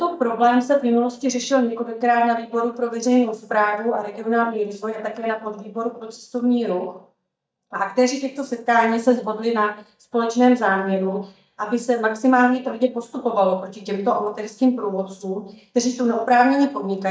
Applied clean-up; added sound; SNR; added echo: neural mask model DeepFilterNet 3.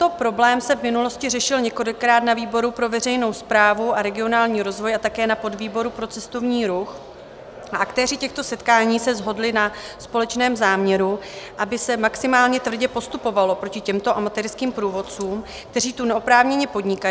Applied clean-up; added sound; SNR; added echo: none; none; none; none.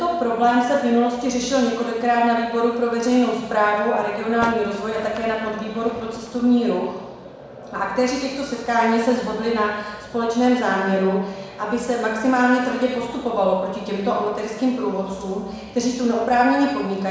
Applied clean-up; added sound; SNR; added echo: none; Fireworks; 17 dB; reverberation time 1.1 s.